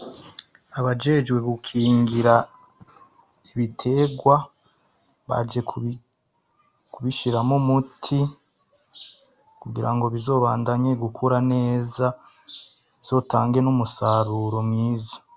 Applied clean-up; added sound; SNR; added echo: none; none; none; none.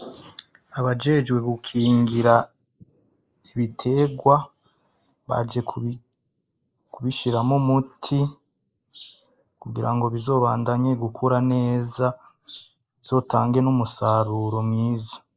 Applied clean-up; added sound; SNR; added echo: neural mask model Resemble Enhance denoiser.